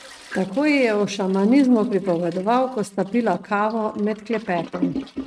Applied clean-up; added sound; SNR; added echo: neural mask model RNNoise.